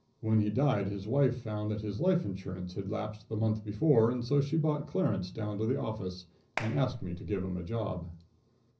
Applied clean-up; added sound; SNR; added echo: none; Clapping; 12 dB; reverberation time 0.5 s.